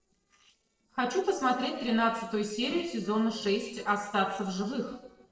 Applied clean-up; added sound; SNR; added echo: neural separator model SepFormer DNS4.